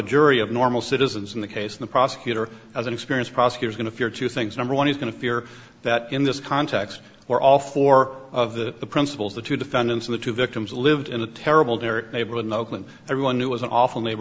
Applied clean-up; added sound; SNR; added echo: none; none; none; none.